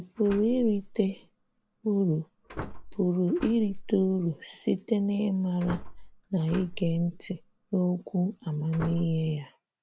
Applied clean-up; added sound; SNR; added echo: none; Slam; 13 dB; none.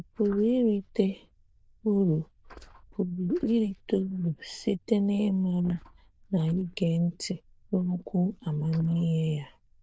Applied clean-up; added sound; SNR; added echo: neural diffusion model UNIVERSE++.